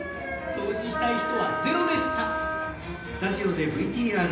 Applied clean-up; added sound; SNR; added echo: none; Wind instrument, woodwind instrument; 1 dB; reverberation time 0.9 s.